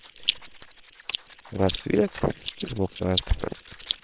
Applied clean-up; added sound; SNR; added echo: neural separator model SepFormer WHAM!.